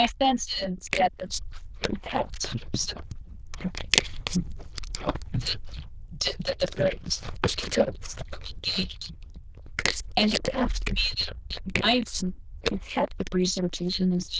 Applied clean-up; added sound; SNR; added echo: neural diffusion model UNIVERSE++.